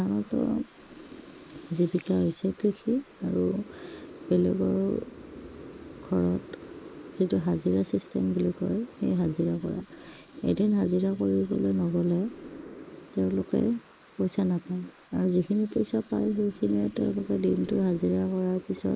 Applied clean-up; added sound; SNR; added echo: neural mask model Resemble Enhance denoiser.